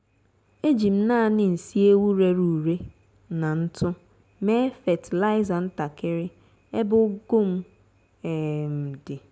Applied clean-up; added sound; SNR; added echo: none; none; none; none.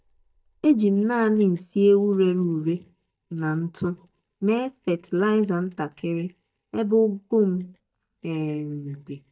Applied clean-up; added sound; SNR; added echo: neural mask model DeepFilterNet 3.